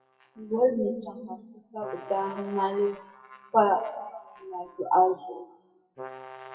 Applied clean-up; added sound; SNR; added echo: classical method WPE with log-MMSE.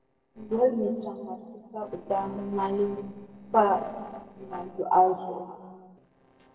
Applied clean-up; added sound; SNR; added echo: neural separator model SepFormer DNS4.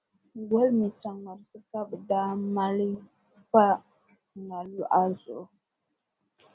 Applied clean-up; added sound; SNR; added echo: none; none; none; none.